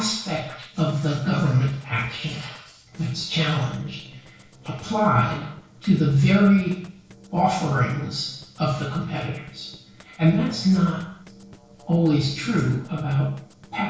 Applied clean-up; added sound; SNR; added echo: neural separator model SepFormer DNS4.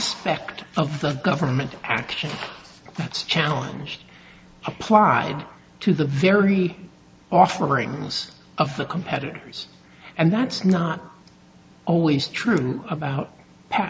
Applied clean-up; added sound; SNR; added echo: none; none; none; none.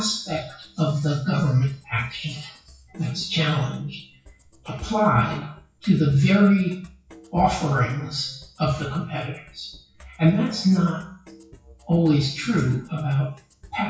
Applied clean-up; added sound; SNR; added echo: classical method WPE with log-MMSE.